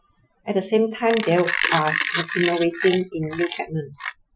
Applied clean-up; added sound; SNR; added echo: classical method Wiener filter.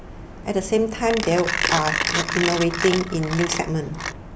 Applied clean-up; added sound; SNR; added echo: none; Mechanisms; 4 dB; none.